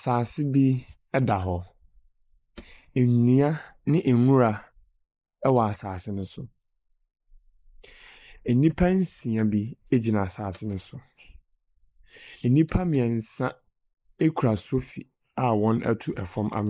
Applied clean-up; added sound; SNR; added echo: neural mask model Resemble Enhance denoiser.